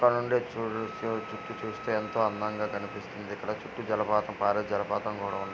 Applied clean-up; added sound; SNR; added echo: none; Wind instrument, woodwind instrument; 17 dB; none.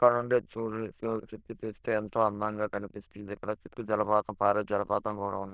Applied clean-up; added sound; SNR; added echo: neural diffusion model UNIVERSE++.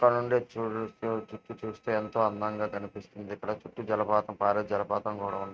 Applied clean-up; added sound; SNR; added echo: neural mask model RNNoise.